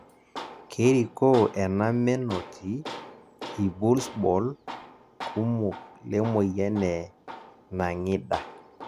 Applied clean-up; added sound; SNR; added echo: none; Tools; 15 dB; none.